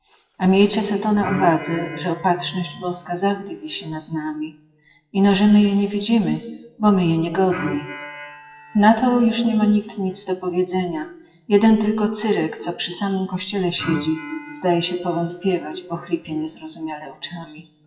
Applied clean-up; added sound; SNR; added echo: classical method WPE with log-MMSE.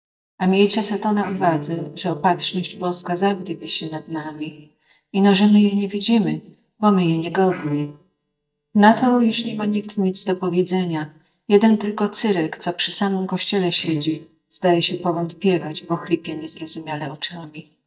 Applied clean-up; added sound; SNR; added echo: neural mask model DeepFilterNet 3.